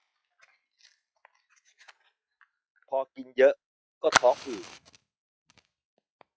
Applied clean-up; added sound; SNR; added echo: classical method log-MMSE.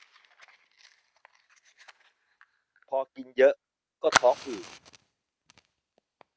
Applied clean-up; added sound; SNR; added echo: none; Fire; 6 dB; none.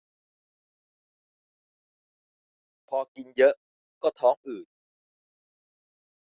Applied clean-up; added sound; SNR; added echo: none; none; none; none.